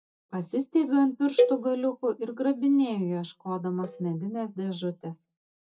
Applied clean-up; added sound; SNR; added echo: neural mask model DeepFilterNet 3.